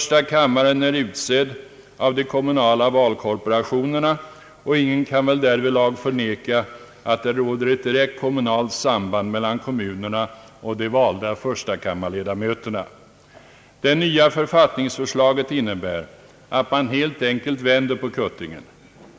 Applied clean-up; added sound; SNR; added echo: none; none; none; none.